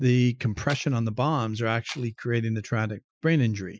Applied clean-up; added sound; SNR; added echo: classical method Wiener filter.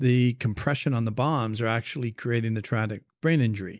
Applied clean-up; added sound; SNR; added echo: none; none; none; none.